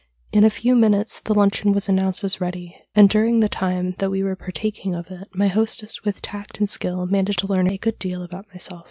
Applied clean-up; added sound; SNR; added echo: none; none; none; none.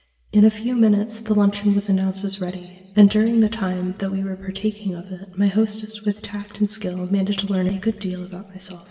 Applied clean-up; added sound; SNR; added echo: none; none; none; reverberation time 3.0 s.